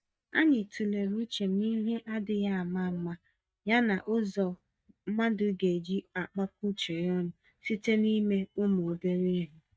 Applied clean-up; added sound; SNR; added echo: neural mask model DeepFilterNet 3.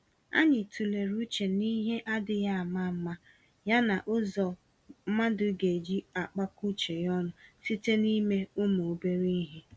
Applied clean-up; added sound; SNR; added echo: none; none; none; none.